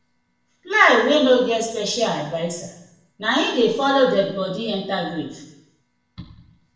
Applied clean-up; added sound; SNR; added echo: none; none; none; reverberation time 0.8 s.